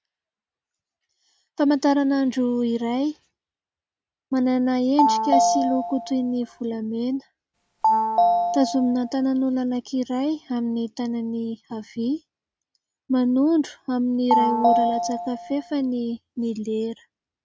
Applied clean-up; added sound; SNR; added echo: none; Telephone; 0 dB; none.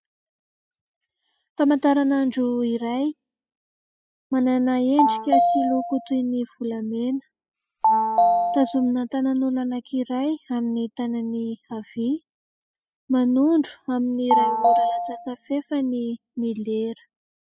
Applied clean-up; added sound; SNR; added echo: classical method spectral subtraction.